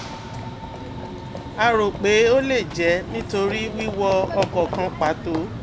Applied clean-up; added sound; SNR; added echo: none; Run / Train; 8 dB; none.